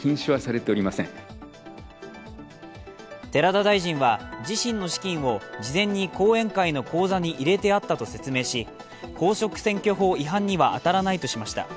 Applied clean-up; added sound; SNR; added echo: none; none; none; none.